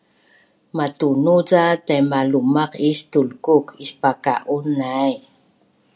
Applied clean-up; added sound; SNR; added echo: none; none; none; none.